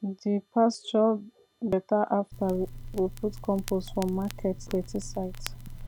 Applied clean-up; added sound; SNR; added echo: none; Crackle; 11 dB; none.